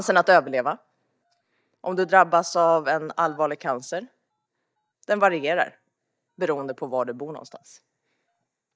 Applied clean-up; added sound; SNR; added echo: neural mask model DeepFilterNet 3.